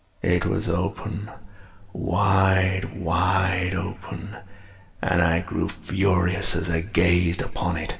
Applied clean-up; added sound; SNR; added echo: none; none; none; reverberation time 2.4 s.